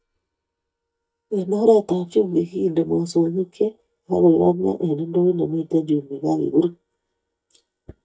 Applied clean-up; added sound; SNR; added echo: neural mask model DeepFilterNet 3.